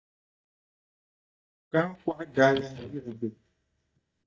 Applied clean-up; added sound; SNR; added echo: neural mask model DeepFilterNet 3.